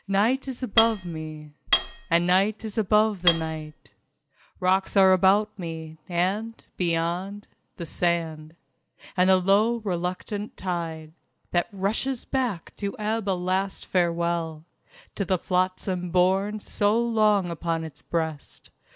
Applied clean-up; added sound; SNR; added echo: none; Cutlery, silverware; 3 dB; none.